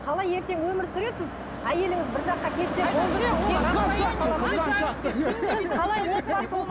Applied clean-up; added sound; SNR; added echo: none; Car passing by; 5 dB; none.